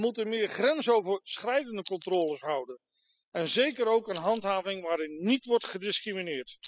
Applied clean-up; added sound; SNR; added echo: classical method spectral subtraction.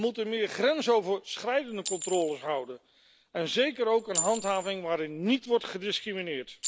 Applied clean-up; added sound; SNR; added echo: none; Chink, clink; 11 dB; none.